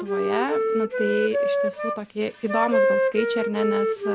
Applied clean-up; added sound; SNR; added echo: none; Wind instrument, woodwind instrument; -3 dB; none.